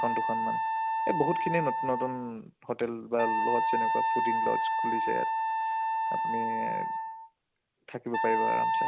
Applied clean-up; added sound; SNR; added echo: none; Wind instrument, woodwind instrument; -4 dB; none.